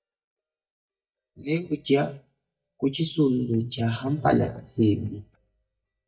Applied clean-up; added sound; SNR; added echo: neural mask model DeepFilterNet 3.